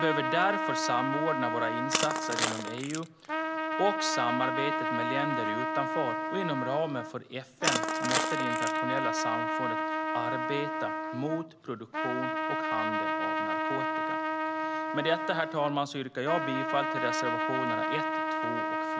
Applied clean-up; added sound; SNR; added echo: none; Crushing + Trumpet; -3 dB; none.